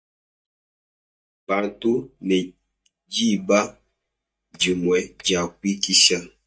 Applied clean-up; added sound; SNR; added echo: neural mask model DeepFilterNet 3.